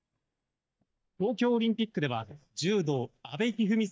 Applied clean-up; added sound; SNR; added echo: neural mask model DeepFilterNet 3.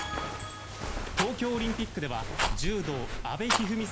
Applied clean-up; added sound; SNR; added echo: none; Rattle + Walk, footsteps; 0 dB; none.